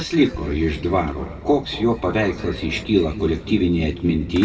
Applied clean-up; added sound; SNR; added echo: none; Fireworks; 18 dB; reverberation time 2.6 s.